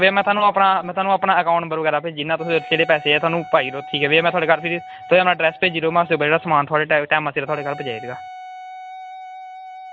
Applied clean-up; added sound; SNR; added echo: none; Wind instrument, woodwind instrument; 17 dB; none.